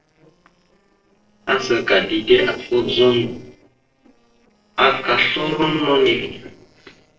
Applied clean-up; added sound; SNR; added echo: neural separator model SepFormer DNS4.